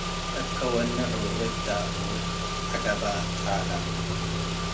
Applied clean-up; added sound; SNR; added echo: none; Engine / Car; -4 dB; reverberation time 0.2 s.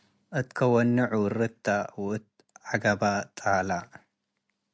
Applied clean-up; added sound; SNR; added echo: none; none; none; none.